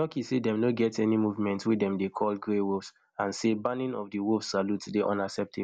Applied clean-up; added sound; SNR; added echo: none; none; none; none.